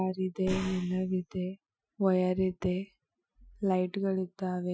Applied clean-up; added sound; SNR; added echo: classical method Wiener filter.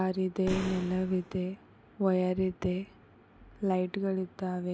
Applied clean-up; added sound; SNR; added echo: none; Boom; 9 dB; none.